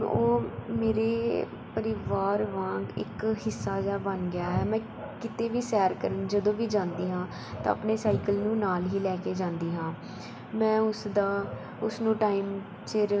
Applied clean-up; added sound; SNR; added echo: none; none; none; reverberation time 1.9 s.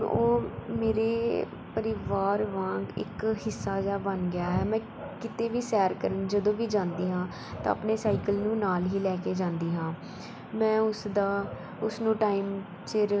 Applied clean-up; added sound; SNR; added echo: none; none; none; none.